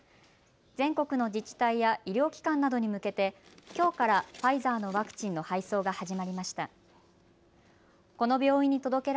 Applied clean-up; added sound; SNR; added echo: none; none; none; none.